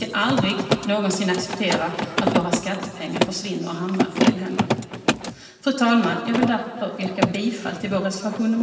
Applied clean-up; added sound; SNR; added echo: none; Mechanisms; 2 dB; reverberation time 2.4 s.